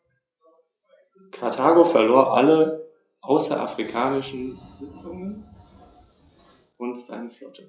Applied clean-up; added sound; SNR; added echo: classical method log-MMSE.